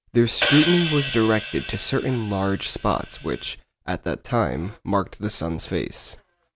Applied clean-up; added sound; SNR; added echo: none; Hi-hat; 3 dB; none.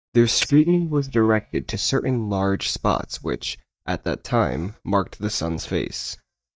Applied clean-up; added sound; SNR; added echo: neural mask model DeepFilterNet 3.